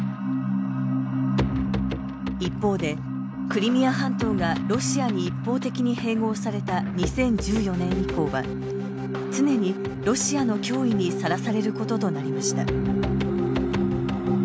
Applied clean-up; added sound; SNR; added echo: none; none; none; none.